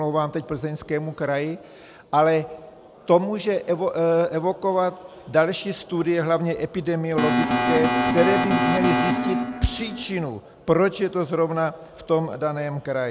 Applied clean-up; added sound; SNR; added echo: none; Alarm; -1 dB; none.